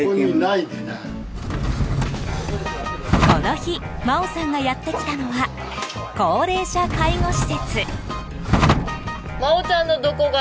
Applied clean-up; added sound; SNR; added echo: none; Drawer open or close; 1 dB; none.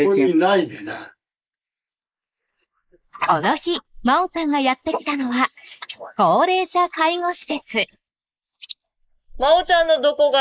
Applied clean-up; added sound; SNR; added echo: neural mask model Resemble Enhance denoiser.